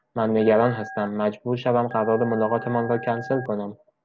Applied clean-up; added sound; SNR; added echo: none; Telephone; 16 dB; none.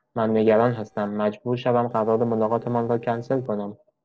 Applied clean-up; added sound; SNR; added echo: neural separator model SepFormer DNS4.